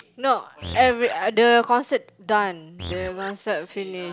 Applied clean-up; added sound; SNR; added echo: none; Animal; 14 dB; none.